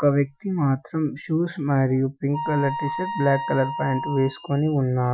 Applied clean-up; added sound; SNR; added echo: classical method Wiener filter.